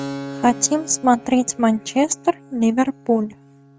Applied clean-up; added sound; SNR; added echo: none; Keyboard (musical); 16 dB; none.